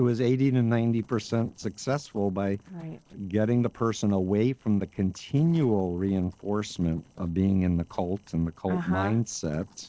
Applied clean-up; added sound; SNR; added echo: neural separator model SepFormer DNS4.